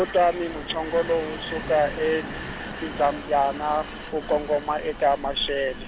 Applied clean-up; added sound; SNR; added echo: none; Vehicle; 10 dB; none.